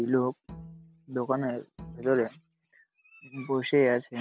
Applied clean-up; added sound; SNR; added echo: none; Bowed string instrument; 20 dB; none.